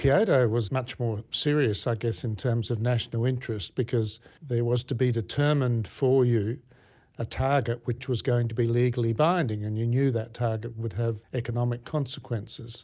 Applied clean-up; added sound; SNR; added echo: none; none; none; none.